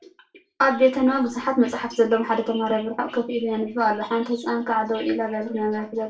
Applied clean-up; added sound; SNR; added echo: none; none; none; reverberation time 0.3 s.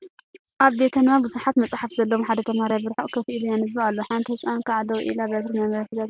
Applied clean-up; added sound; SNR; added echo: none; none; none; none.